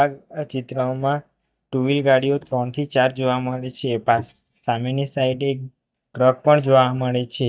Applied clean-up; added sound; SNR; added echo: neural mask model DeepFilterNet 3.